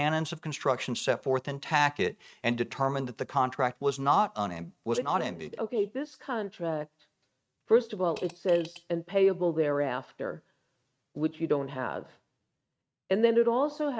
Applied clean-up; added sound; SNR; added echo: neural mask model RNNoise.